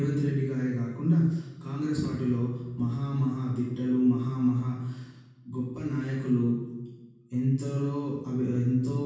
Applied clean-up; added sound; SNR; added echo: none; none; none; reverberation time 1.2 s.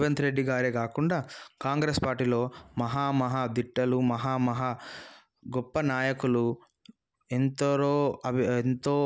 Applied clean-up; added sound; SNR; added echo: none; none; none; none.